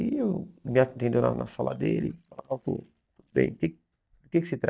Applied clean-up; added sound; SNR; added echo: neural mask model DeepFilterNet 3.